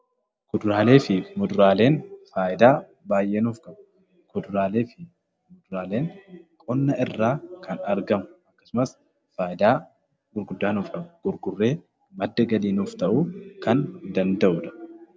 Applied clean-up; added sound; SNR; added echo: none; none; none; none.